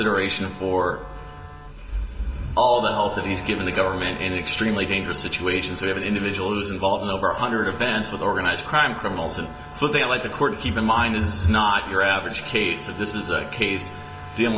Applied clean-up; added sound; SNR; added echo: none; Wind instrument, woodwind instrument; 18 dB; reverberation time 1.2 s.